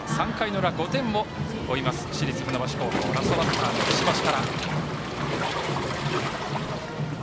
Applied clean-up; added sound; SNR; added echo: none; Waves, surf; 2 dB; none.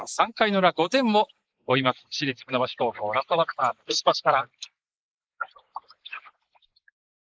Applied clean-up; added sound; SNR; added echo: neural mask model Resemble Enhance denoiser.